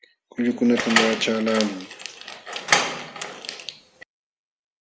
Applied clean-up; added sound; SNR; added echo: none; Door; 0 dB; none.